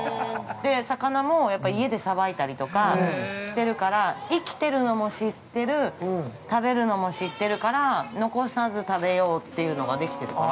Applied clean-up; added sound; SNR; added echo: none; none; none; none.